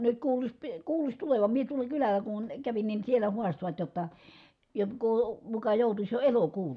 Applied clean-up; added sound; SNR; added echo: none; none; none; none.